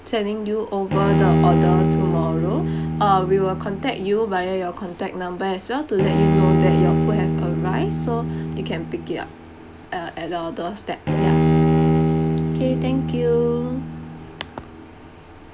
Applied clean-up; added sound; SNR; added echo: none; Bowed string instrument; -3 dB; none.